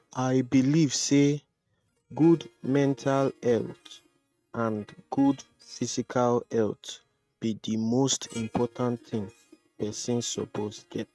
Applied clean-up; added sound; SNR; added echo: neural mask model RNNoise.